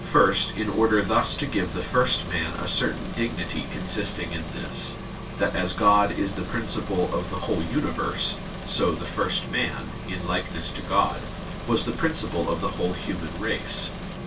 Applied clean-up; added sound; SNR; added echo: none; Engine; 7 dB; reverberation time 0.1 s.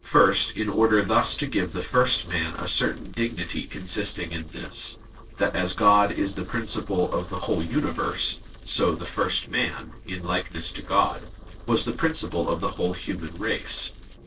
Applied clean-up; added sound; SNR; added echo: neural separator model SepFormer DNS4.